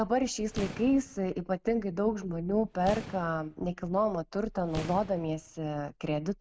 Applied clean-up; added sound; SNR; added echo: none; Boom; 14 dB; none.